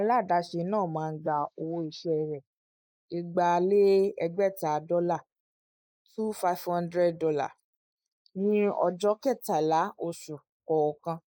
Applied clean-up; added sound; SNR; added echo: neural mask model Resemble Enhance denoiser.